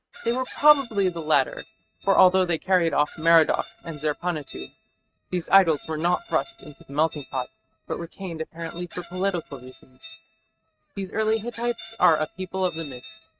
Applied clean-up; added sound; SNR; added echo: neural mask model RNNoise.